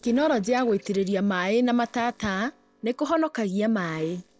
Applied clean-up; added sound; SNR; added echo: neural separator model SepFormer DNS4.